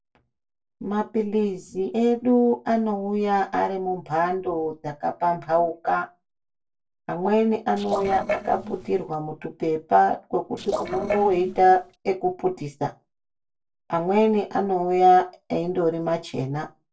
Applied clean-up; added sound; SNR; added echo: neural separator model SepFormer DNS4.